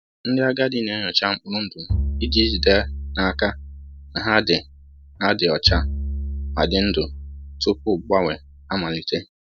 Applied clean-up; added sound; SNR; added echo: none; Bowed string instrument; 6 dB; none.